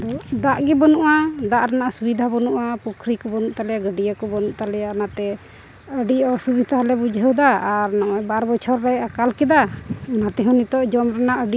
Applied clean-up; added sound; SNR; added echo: none; none; none; none.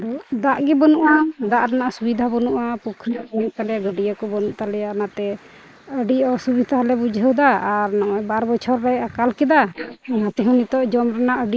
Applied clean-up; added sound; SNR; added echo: neural mask model Resemble Enhance denoiser.